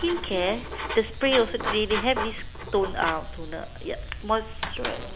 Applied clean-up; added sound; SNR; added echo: none; Writing; 6 dB; none.